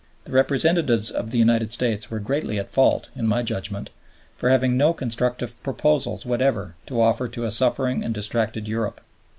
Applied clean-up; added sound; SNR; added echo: none; none; none; none.